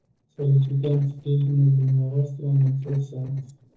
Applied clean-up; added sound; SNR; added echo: neural separator model SepFormer DNS4.